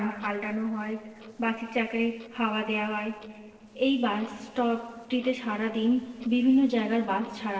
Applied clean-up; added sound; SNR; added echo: neural separator model SepFormer DNS4.